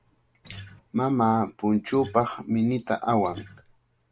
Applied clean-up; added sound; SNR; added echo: none; Acoustic guitar; 17 dB; none.